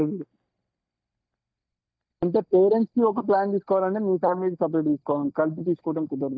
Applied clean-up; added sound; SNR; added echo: neural mask model DeepFilterNet 3.